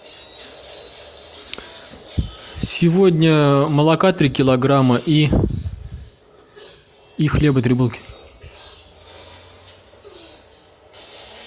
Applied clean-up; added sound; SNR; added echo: none; none; none; none.